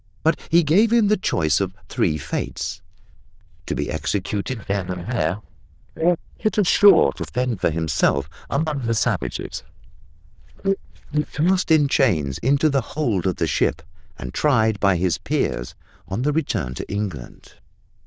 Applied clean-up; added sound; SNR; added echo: neural diffusion model UNIVERSE++.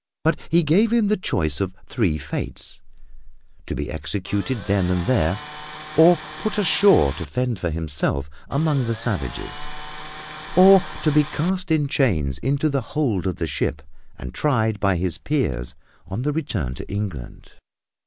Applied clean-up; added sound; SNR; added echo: none; Tools; 13 dB; none.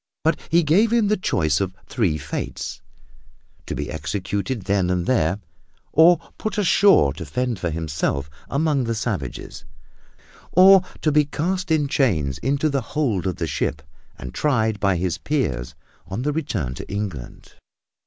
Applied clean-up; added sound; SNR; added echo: none; none; none; none.